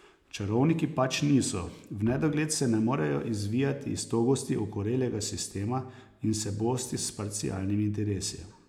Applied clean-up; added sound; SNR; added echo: none; none; none; none.